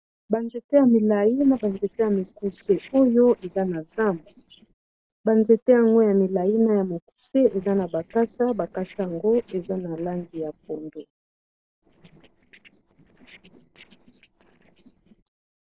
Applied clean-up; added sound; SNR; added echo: neural separator model SepFormer DNS4.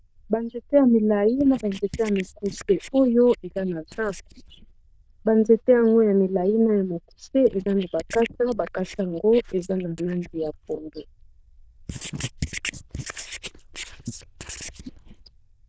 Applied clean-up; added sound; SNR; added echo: neural diffusion model UNIVERSE++.